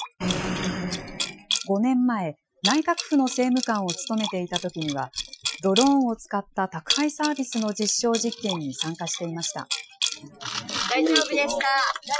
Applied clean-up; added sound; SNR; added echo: classical method Wiener filter.